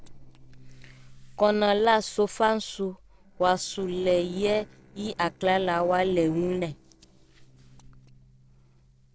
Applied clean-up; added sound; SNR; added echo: neural separator model SepFormer DNS4.